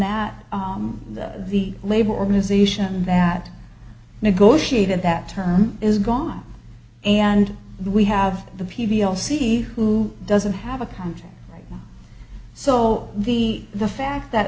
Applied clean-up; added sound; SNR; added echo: none; none; none; none.